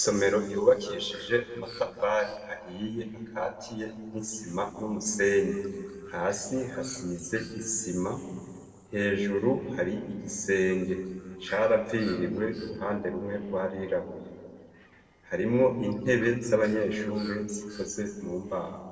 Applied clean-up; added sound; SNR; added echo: neural separator model SepFormer DNS4.